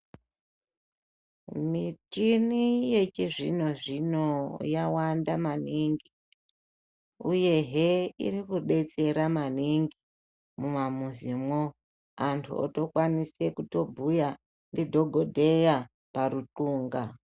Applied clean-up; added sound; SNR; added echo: none; none; none; none.